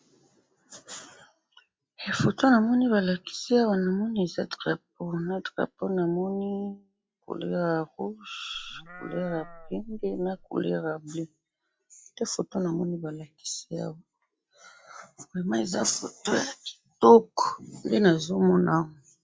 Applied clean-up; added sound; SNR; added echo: classical method log-MMSE.